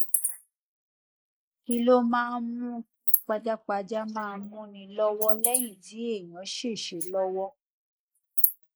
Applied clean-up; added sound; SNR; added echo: neural mask model Resemble Enhance denoiser.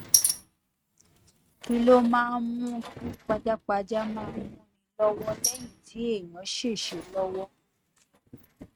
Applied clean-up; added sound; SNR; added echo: neural mask model RNNoise.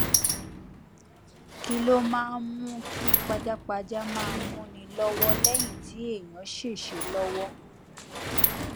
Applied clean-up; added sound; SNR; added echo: none; Sliding door; -2 dB; none.